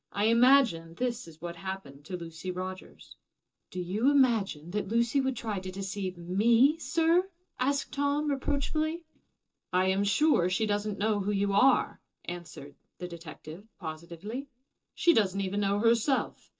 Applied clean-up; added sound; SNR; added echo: none; none; none; reverberation time 0.2 s.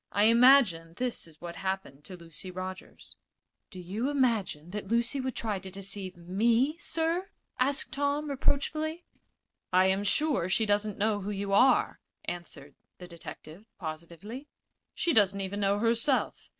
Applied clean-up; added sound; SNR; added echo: none; none; none; none.